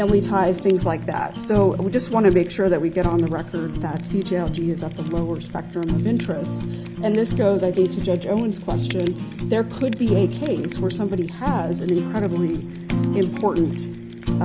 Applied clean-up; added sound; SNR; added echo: none; Fire; 4 dB; none.